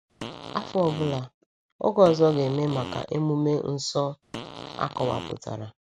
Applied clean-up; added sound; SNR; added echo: none; Fart; 12 dB; none.